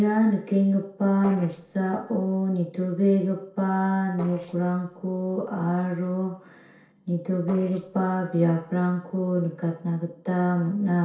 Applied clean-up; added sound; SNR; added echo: neural separator model SepFormer DNS4.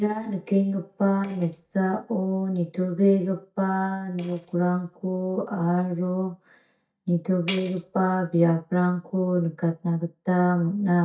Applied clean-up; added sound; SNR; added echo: neural mask model DeepFilterNet 3.